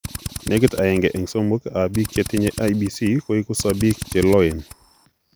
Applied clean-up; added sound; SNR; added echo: none; Drill; 13 dB; none.